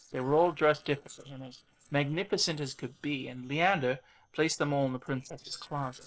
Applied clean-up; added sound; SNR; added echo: neural separator model SepFormer DNS4.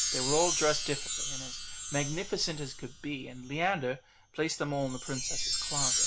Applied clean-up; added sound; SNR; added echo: none; Chime; 1 dB; none.